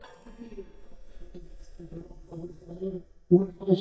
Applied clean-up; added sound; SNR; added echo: neural mask model DeepFilterNet 3.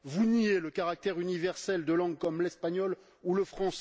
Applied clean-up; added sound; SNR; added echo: none; none; none; none.